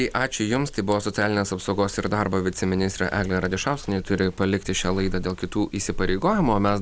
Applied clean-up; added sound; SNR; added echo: none; none; none; none.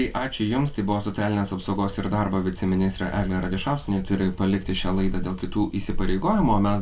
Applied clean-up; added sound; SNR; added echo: none; none; none; reverberation time 0.2 s.